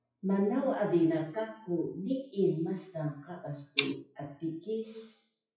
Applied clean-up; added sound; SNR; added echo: classical method WPE with log-MMSE.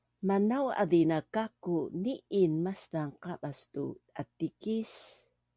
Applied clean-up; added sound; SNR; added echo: none; none; none; none.